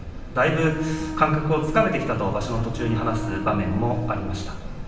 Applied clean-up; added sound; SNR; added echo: none; Wind instrument, woodwind instrument; 10 dB; reverberation time 0.9 s.